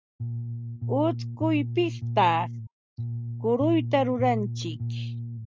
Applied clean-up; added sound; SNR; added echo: none; Bass guitar; 4 dB; none.